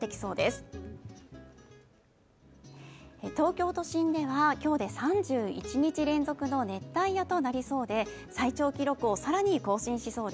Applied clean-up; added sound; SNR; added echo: none; none; none; none.